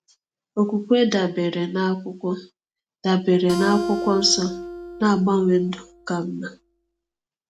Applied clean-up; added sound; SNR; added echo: none; Acoustic guitar; 8 dB; none.